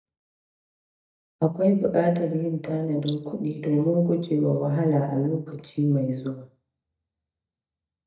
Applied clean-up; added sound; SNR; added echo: neural mask model DeepFilterNet 3.